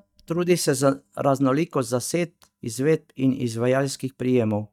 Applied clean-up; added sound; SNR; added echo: neural mask model DeepFilterNet 3.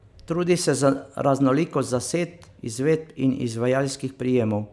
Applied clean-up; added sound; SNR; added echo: none; none; none; none.